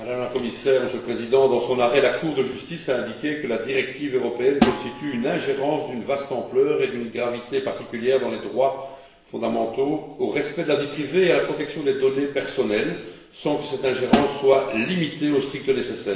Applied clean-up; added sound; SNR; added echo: none; Snare drum; 5 dB; reverberation time 0.9 s.